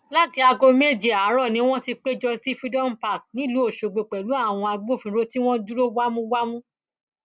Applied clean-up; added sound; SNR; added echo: none; none; none; none.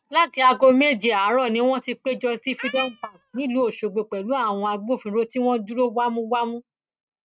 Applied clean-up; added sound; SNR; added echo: neural mask model RNNoise.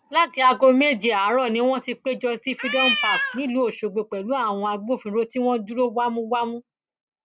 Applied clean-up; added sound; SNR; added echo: none; Cat; 1 dB; none.